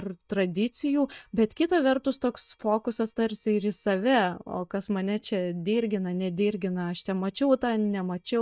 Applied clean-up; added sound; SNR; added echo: neural mask model DeepFilterNet 3.